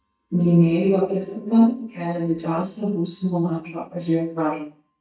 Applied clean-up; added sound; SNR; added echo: neural mask model DeepFilterNet 3.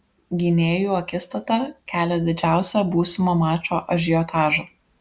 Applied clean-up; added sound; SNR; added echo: none; none; none; none.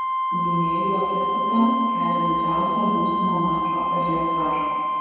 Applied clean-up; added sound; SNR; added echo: none; Wind instrument, woodwind instrument; -3 dB; reverberation time 2.2 s.